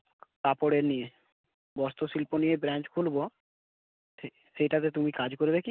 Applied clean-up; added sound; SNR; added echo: none; none; none; none.